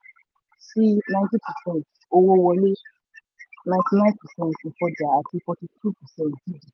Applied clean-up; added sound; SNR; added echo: none; none; none; none.